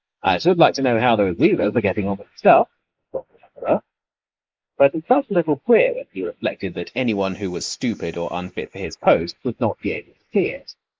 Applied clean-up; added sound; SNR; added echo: neural mask model Resemble Enhance denoiser.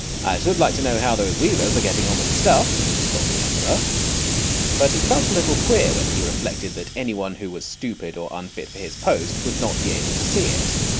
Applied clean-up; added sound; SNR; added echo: none; Hiss; -2 dB; none.